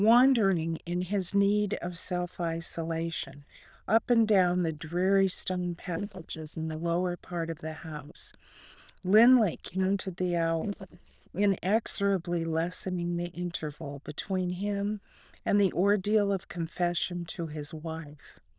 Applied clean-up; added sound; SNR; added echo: neural diffusion model UNIVERSE++.